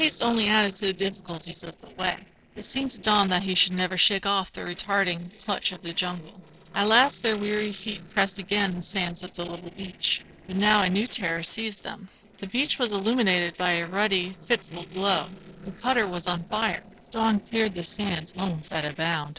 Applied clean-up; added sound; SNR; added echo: neural separator model SepFormer DNS4.